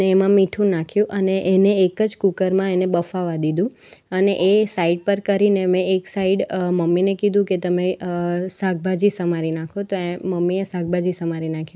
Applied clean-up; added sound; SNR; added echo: none; none; none; none.